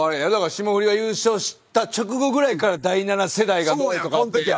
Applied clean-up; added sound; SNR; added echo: neural mask model Resemble Enhance denoiser.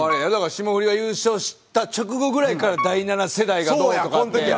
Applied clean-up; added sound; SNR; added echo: none; Piano; 12 dB; none.